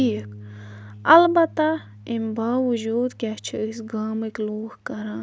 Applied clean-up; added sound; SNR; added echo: none; Bass guitar; 20 dB; none.